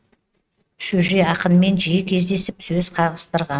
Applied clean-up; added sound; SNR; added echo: neural mask model RNNoise.